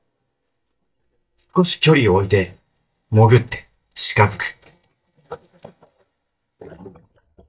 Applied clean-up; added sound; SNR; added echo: neural mask model DeepFilterNet 3.